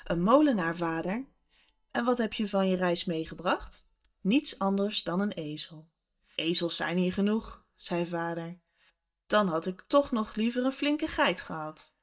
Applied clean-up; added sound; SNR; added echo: neural mask model DeepFilterNet 3.